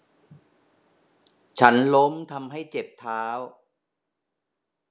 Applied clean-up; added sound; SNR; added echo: none; none; none; none.